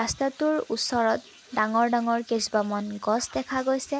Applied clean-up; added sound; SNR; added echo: none; none; none; none.